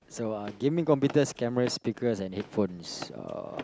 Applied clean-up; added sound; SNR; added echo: none; Run; 17 dB; none.